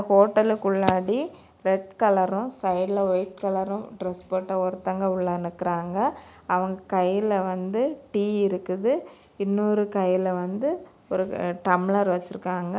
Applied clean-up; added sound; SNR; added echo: none; none; none; none.